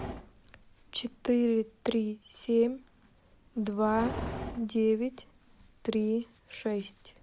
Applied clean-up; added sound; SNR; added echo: none; Livestock, farm animals, working animals; 13 dB; none.